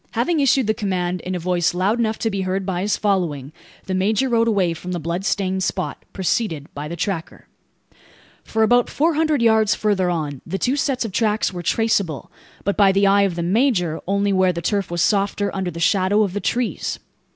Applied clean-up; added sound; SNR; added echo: none; none; none; none.